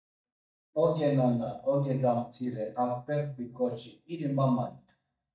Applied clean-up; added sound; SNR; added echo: neural mask model DeepFilterNet 3.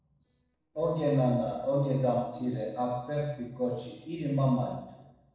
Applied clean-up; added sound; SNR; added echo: neural separator model SepFormer DNS4.